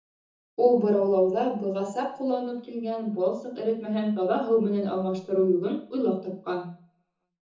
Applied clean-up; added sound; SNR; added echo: none; none; none; reverberation time 0.5 s.